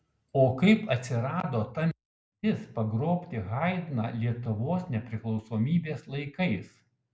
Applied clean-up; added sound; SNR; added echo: none; none; none; none.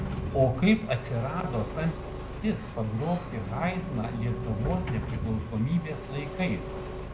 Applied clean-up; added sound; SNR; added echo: none; Engine + Sliding door; 5 dB; none.